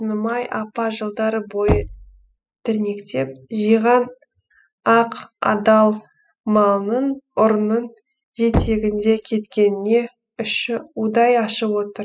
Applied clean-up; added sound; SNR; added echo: classical method spectral subtraction.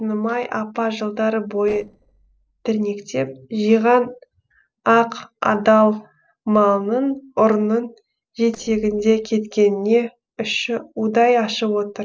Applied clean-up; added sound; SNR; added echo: neural separator model SepFormer DNS4.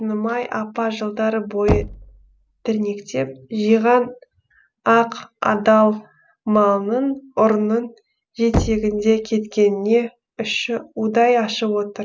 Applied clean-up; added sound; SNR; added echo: none; Knock; 9 dB; none.